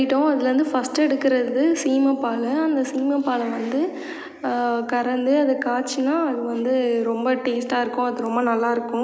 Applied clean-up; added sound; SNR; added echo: none; none; none; none.